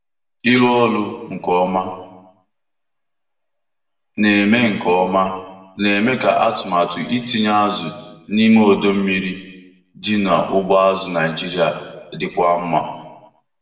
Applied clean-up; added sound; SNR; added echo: none; none; none; reverberation time 1.0 s.